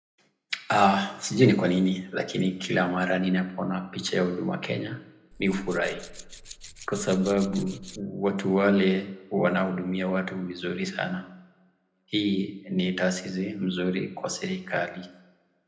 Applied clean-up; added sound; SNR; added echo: none; Tools; 16 dB; reverberation time 0.7 s.